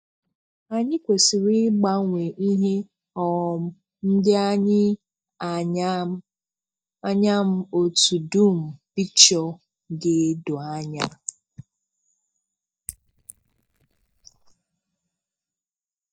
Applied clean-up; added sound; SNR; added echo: neural mask model DeepFilterNet 3.